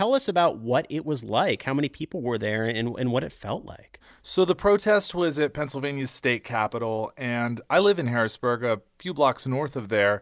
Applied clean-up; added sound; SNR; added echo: none; none; none; none.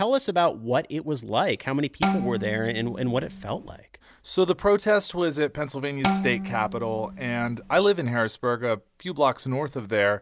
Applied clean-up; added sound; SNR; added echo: none; Bowed string instrument; 5 dB; none.